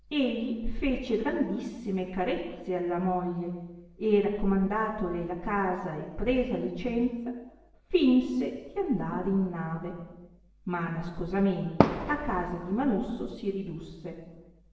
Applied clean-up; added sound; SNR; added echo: none; Fireworks; 0 dB; reverberation time 1.1 s.